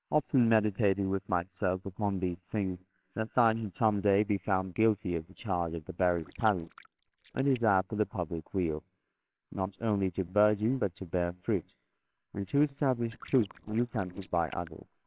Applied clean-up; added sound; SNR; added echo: neural separator model SepFormer WHAMR!.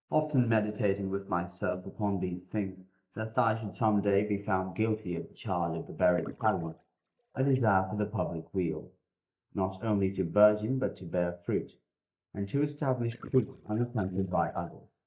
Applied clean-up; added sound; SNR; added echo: neural mask model DeepFilterNet 3.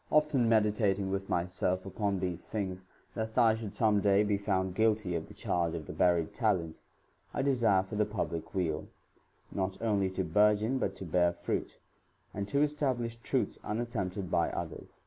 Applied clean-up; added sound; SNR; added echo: none; none; none; none.